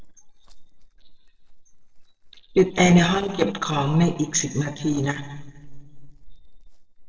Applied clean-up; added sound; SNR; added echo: neural separator model SepFormer DNS4.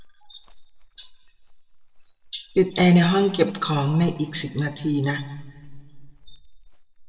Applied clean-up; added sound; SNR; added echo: none; Chirp, tweet; 19 dB; reverberation time 1.1 s.